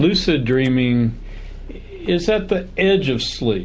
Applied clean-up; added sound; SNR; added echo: none; Idling / Engine starting / Door / Car; 15 dB; none.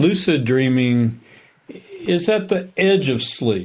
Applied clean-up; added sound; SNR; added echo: neural mask model Resemble Enhance denoiser.